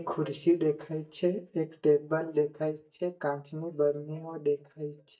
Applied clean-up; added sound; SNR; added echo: neural mask model DeepFilterNet 3.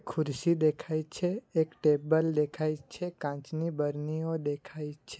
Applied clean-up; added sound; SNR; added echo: none; none; none; none.